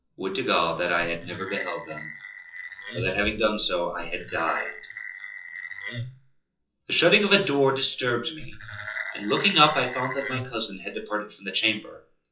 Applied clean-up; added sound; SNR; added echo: classical method WPE with log-MMSE.